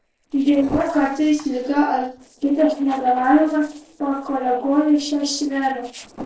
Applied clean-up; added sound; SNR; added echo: neural separator model SepFormer DNS4.